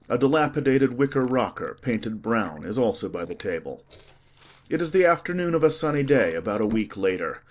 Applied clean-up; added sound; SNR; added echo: neural separator model SepFormer DNS4.